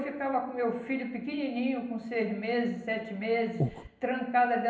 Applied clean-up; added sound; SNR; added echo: none; Breathing; 0 dB; reverberation time 0.8 s.